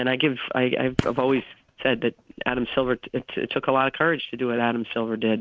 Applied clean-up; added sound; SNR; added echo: neural mask model RNNoise.